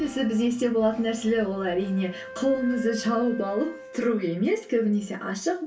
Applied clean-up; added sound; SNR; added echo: none; Wind instrument, woodwind instrument; 17 dB; reverberation time 0.2 s.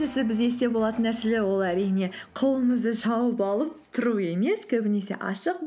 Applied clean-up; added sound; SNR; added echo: none; none; none; none.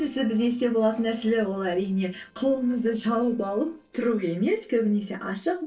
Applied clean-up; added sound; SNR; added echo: neural separator model SepFormer DNS4.